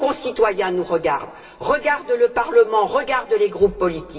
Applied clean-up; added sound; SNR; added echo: none; none; none; reverberation time 2.8 s.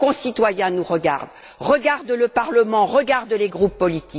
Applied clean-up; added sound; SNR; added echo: none; none; none; none.